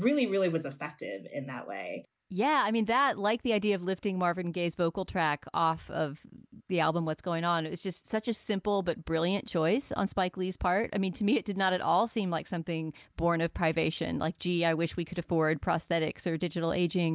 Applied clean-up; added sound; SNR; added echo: none; none; none; none.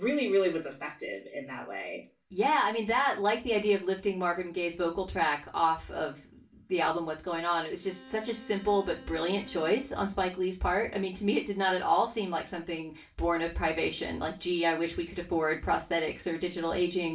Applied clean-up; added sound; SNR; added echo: none; Bowed string instrument; 20 dB; reverberation time 0.3 s.